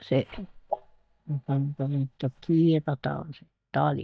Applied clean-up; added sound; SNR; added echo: neural mask model DeepFilterNet 3.